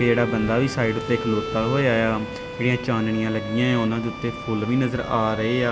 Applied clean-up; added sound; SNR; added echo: none; Bowed string instrument; 10 dB; none.